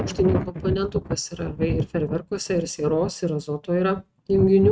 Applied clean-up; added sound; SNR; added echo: neural mask model RNNoise.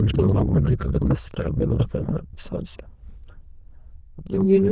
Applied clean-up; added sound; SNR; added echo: neural diffusion model UNIVERSE++.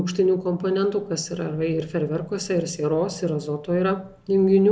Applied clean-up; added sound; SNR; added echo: none; none; none; none.